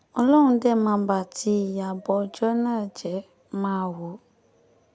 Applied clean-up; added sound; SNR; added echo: none; none; none; none.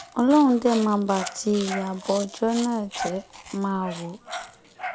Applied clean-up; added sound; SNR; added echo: none; Dog + Chewing, mastication; 13 dB; none.